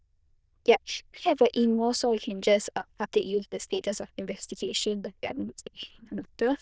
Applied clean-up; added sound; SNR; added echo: neural diffusion model UNIVERSE++.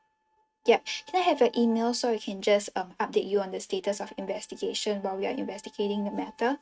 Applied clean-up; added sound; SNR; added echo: neural mask model RNNoise.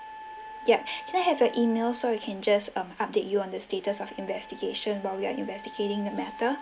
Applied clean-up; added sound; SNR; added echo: none; Wind instrument, woodwind instrument; 16 dB; none.